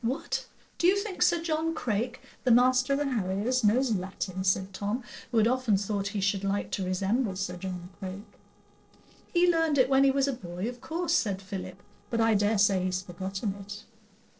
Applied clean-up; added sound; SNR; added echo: neural separator model SepFormer DNS4.